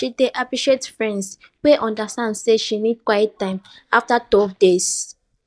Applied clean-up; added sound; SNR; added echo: neural mask model DeepFilterNet 3.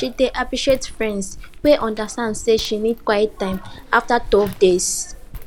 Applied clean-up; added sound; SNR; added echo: none; Walk, footsteps; 14 dB; none.